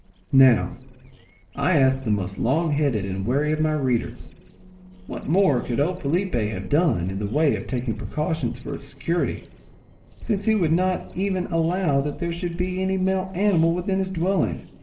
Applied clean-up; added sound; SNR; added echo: neural separator model SepFormer DNS4.